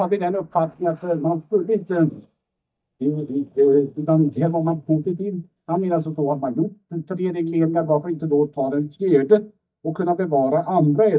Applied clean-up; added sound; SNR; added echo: neural mask model DeepFilterNet 3.